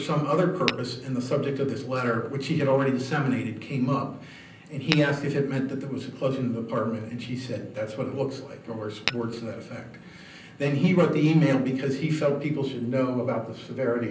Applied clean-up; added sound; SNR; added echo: none; Tap / Glass; 8 dB; reverberation time 0.6 s.